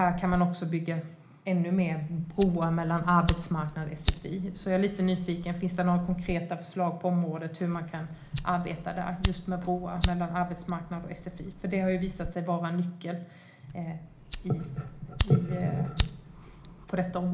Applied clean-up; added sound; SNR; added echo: none; Fire; 7 dB; reverberation time 0.4 s.